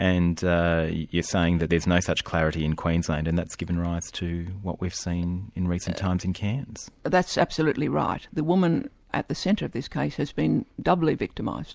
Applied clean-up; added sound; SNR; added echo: none; none; none; none.